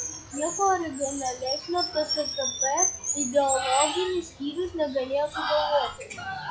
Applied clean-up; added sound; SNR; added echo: classical method log-MMSE.